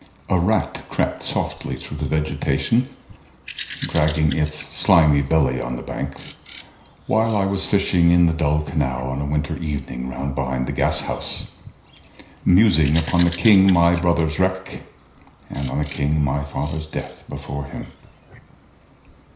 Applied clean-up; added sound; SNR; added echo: none; Bird vocalization, bird call, bird song; 18 dB; reverberation time 0.5 s.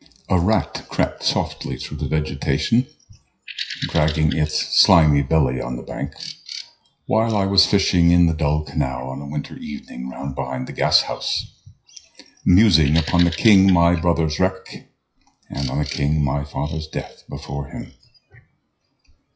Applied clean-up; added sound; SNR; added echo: classical method WPE with log-MMSE.